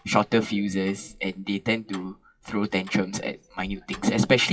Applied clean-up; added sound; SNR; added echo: classical method WPE with log-MMSE.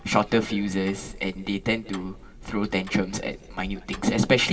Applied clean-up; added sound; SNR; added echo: none; Tick-tock; 17 dB; reverberation time 1.7 s.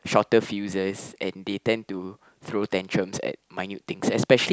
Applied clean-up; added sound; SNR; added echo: none; none; none; none.